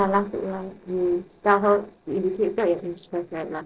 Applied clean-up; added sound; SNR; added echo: neural separator model SepFormer DNS4.